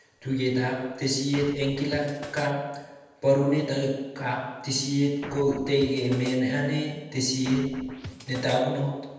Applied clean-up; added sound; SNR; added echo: none; Scratching (performance technique); 14 dB; reverberation time 1.0 s.